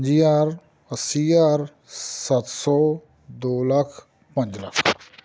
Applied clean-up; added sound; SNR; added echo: none; none; none; none.